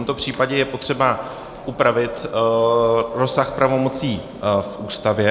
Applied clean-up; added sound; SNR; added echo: none; none; none; none.